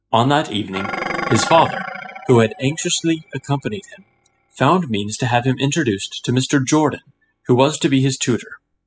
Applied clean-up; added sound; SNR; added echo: classical method spectral subtraction.